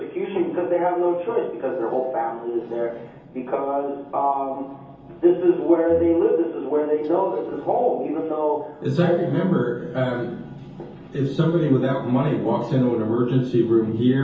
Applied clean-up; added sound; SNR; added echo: none; Brass instrument; 17 dB; reverberation time 0.7 s.